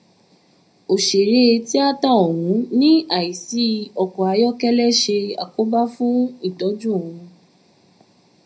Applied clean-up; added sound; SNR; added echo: none; none; none; reverberation time 0.4 s.